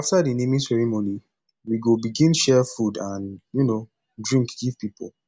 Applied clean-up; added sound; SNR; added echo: none; none; none; none.